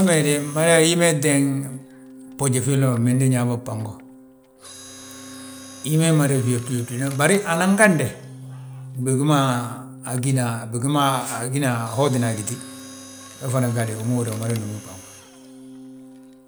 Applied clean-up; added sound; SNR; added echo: none; Organ + Mechanisms; 18 dB; none.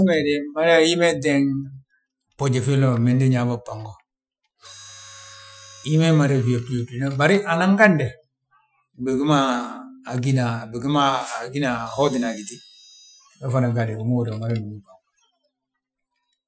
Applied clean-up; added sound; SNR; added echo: classical method Wiener filter.